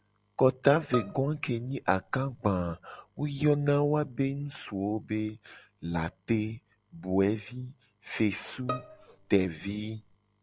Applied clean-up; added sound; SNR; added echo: none; Bowed string instrument; 12 dB; none.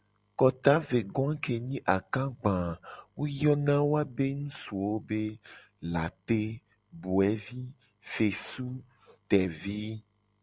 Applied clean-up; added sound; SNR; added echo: none; none; none; none.